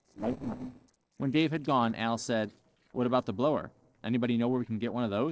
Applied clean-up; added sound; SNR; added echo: neural separator model SepFormer DNS4.